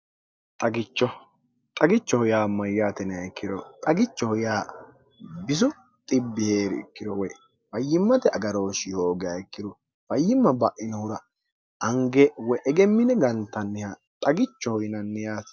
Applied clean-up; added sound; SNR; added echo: none; none; none; none.